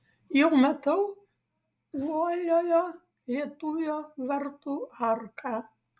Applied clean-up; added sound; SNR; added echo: none; none; none; none.